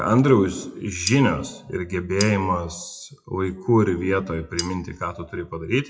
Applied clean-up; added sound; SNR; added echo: classical method WPE with log-MMSE.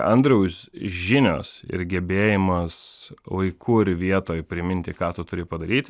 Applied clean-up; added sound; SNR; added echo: none; none; none; none.